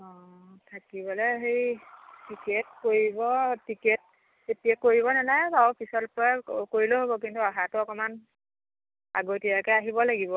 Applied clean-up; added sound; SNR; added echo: none; none; none; none.